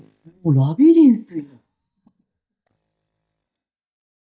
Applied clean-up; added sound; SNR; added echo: neural mask model DeepFilterNet 3.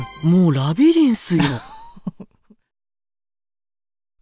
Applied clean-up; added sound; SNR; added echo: none; none; none; none.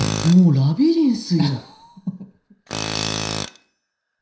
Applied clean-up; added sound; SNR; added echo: none; Tools; 9 dB; reverberation time 0.5 s.